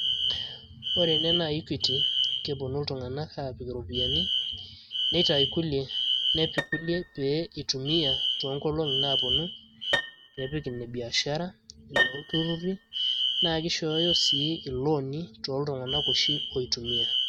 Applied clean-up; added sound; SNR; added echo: neural mask model RNNoise.